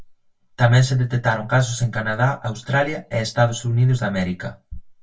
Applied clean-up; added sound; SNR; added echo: none; none; none; reverberation time 0.1 s.